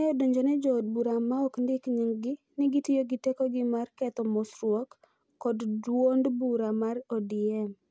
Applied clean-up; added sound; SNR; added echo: none; none; none; none.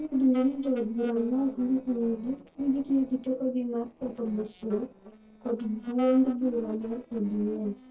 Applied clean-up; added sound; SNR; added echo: neural separator model SepFormer DNS4.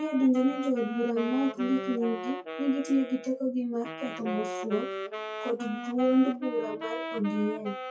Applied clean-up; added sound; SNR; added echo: classical method WPE with log-MMSE.